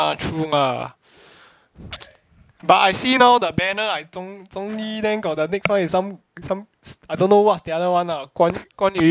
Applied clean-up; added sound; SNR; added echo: none; none; none; none.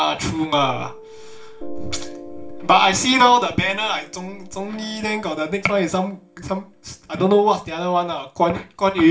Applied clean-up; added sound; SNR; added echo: none; Piano; 15 dB; reverberation time 0.3 s.